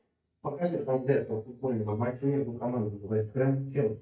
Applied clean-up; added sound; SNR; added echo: neural mask model DeepFilterNet 3.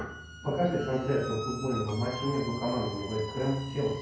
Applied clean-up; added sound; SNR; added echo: none; Squeak; 12 dB; reverberation time 0.5 s.